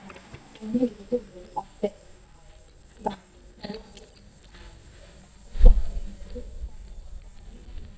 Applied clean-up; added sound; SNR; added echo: neural mask model DeepFilterNet 3.